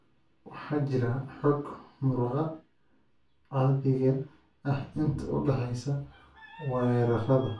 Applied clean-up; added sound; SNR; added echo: none; none; none; reverberation time 0.3 s.